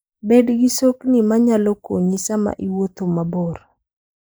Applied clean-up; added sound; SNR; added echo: neural mask model Resemble Enhance denoiser.